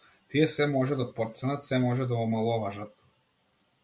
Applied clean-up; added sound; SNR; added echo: none; none; none; none.